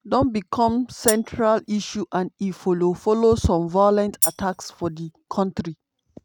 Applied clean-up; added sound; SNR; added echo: neural mask model RNNoise.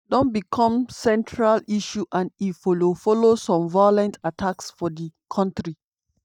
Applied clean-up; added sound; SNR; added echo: neural mask model DeepFilterNet 3.